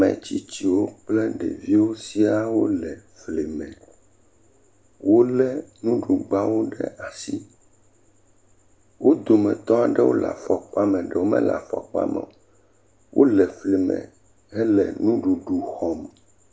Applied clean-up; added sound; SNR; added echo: none; none; none; none.